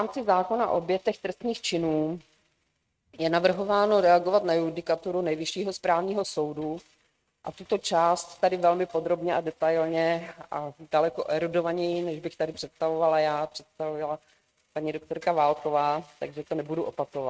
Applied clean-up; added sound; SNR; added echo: neural mask model RNNoise.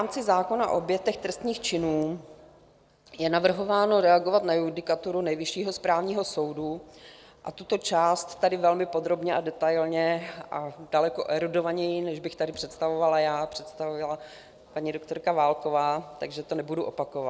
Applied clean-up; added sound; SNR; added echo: none; none; none; none.